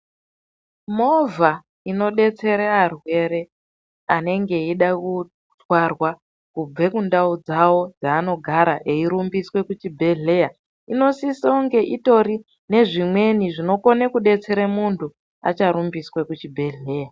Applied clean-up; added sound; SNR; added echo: none; none; none; none.